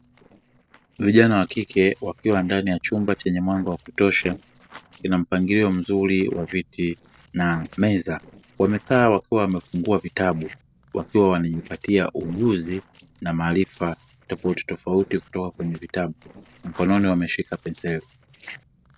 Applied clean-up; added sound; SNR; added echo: neural separator model SepFormer DNS4.